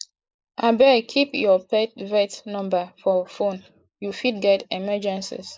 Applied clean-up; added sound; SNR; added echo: neural mask model Resemble Enhance denoiser.